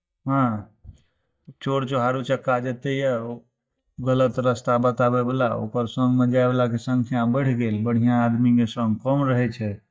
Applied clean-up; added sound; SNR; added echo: neural mask model DeepFilterNet 3.